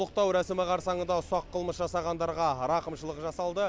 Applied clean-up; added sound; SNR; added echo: none; none; none; none.